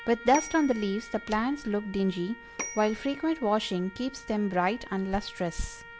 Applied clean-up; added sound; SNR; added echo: none; Bell / Telephone + Trumpet; 15 dB; none.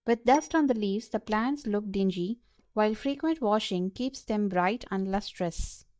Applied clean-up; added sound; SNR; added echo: neural mask model DeepFilterNet 3.